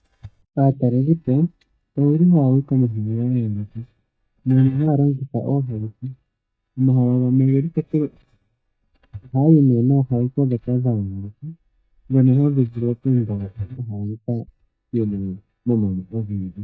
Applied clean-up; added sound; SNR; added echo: neural mask model DeepFilterNet 3.